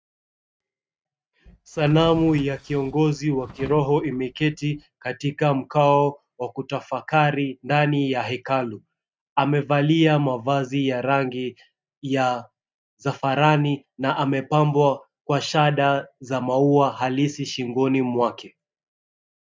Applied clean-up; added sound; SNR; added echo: neural mask model RNNoise.